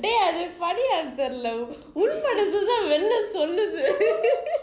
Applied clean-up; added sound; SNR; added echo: none; none; none; none.